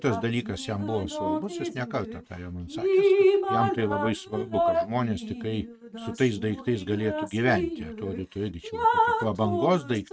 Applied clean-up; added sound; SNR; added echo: neural mask model RNNoise.